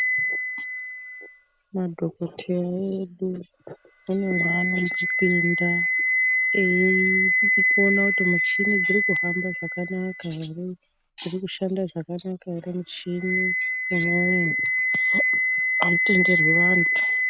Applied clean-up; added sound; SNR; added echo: none; Wind instrument, woodwind instrument; -3 dB; none.